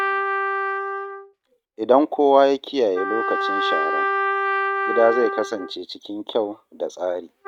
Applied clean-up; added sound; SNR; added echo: neural mask model RNNoise.